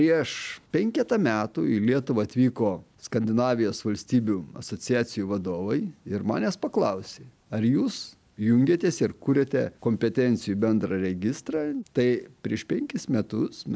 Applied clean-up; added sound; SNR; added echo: none; none; none; none.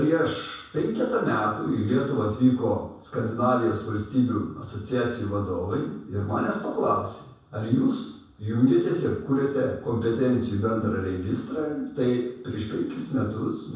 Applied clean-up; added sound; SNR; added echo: none; none; none; reverberation time 0.7 s.